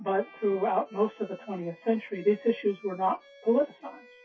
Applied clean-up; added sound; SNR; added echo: classical method WPE with log-MMSE.